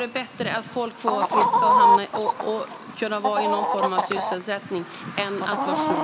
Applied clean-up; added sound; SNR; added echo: none; Chicken, rooster; -5 dB; none.